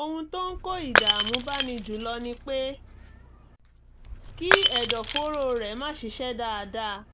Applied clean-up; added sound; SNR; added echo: none; Shatter / Crushing; -2 dB; none.